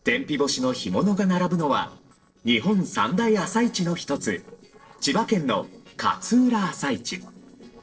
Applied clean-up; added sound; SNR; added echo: neural separator model SepFormer DNS4.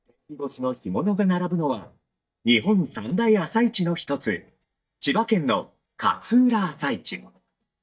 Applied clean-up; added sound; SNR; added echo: neural mask model DeepFilterNet 3.